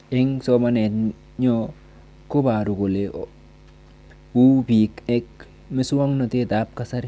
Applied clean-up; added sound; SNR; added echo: none; none; none; none.